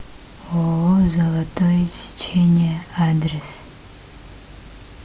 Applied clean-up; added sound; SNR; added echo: none; none; none; none.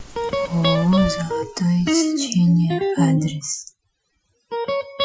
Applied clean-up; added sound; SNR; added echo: classical method Wiener filter.